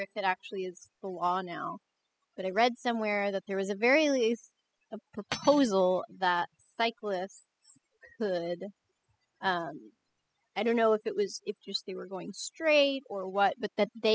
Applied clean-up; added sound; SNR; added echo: classical method spectral subtraction.